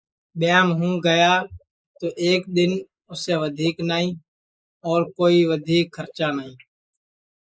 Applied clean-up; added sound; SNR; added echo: neural mask model Resemble Enhance denoiser.